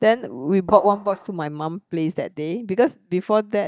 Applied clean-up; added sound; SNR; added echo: neural mask model DeepFilterNet 3.